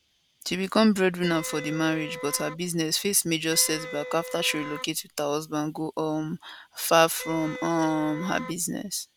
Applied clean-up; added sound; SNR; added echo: none; Wind instrument, woodwind instrument; 12 dB; none.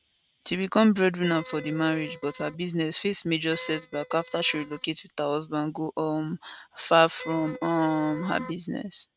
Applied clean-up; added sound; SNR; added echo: neural mask model RNNoise.